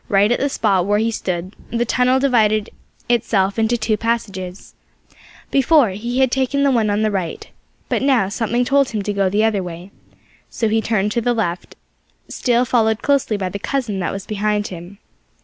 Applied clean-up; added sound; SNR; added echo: none; none; none; none.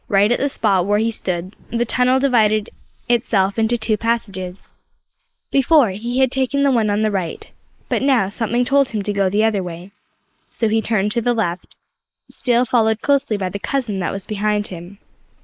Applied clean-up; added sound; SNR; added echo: neural mask model Resemble Enhance denoiser.